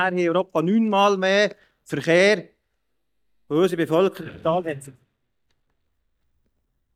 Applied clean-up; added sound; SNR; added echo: neural mask model DeepFilterNet 3.